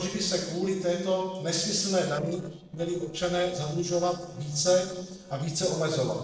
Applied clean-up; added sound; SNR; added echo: neural separator model SepFormer DNS4.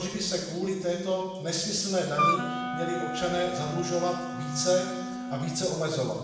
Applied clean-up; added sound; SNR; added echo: none; Wind instrument, woodwind instrument; 3 dB; reverberation time 1.1 s.